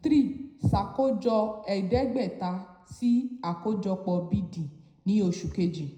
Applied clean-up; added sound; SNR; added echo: none; none; none; reverberation time 0.7 s.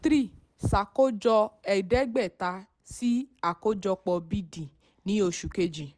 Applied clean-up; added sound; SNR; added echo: none; none; none; none.